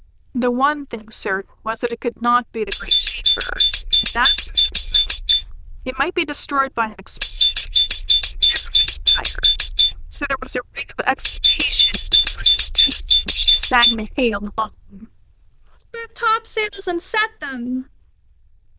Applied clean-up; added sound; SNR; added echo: neural diffusion model UNIVERSE++.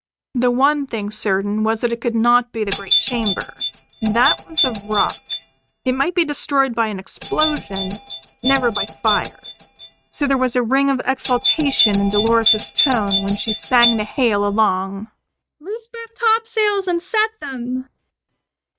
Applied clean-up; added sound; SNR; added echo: neural mask model RNNoise.